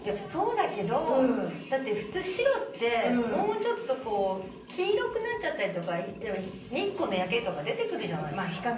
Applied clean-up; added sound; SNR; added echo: none; Liquid; 20 dB; reverberation time 0.6 s.